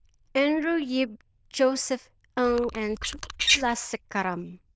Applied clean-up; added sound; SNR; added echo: neural diffusion model UNIVERSE++.